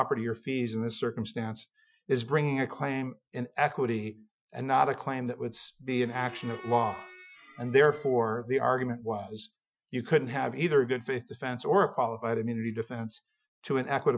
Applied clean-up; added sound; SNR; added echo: classical method Wiener filter.